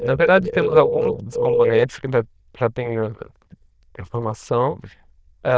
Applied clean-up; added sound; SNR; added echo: neural diffusion model UNIVERSE++.